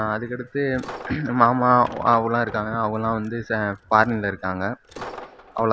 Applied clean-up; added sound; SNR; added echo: none; Coin (dropping); 18 dB; none.